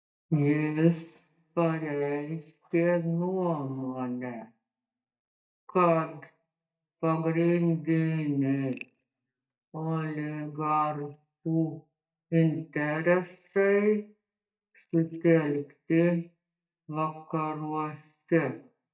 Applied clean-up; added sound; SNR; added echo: neural mask model DeepFilterNet 3.